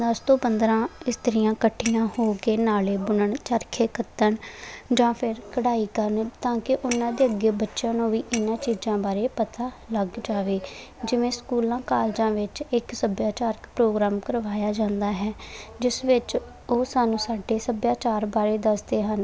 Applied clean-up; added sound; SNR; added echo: none; Shatter; 16 dB; none.